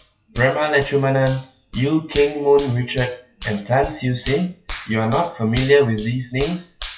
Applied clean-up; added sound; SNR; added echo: classical method WPE with log-MMSE.